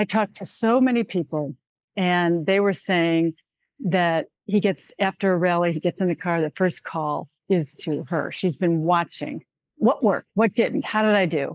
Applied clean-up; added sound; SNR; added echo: neural mask model Resemble Enhance denoiser.